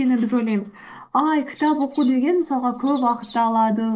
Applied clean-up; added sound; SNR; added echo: neural mask model Resemble Enhance denoiser.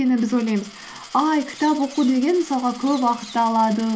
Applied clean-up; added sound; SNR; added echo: none; Bird + Coin (dropping); 20 dB; none.